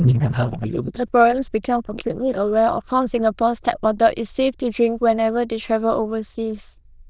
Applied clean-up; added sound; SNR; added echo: neural diffusion model UNIVERSE++.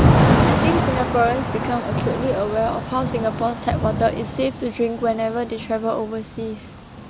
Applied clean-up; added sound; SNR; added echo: none; Thunder / Rain; -2 dB; none.